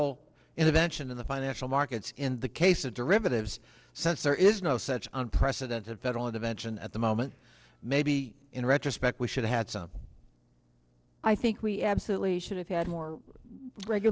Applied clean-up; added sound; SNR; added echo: neural separator model SepFormer DNS4.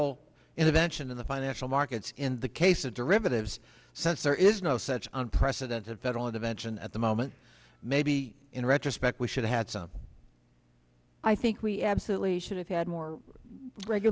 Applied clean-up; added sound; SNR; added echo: none; none; none; none.